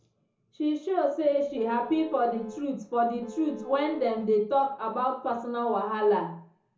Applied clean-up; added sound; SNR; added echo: none; Vehicle horn, car horn, honking; 16 dB; reverberation time 0.6 s.